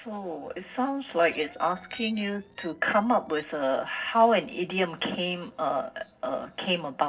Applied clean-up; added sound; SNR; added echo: neural separator model SepFormer DNS4.